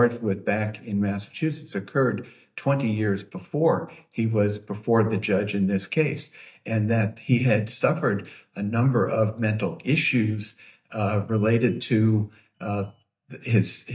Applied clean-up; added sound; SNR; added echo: neural mask model DeepFilterNet 3.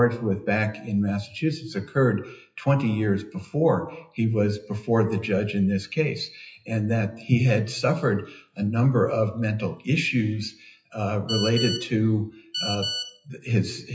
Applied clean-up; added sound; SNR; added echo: classical method WPE with log-MMSE.